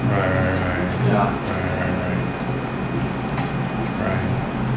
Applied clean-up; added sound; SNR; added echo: none; Wind instrument, woodwind instrument; 16 dB; none.